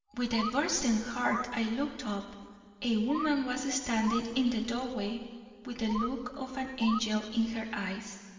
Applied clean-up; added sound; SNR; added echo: none; Bird; 12 dB; reverberation time 2.3 s.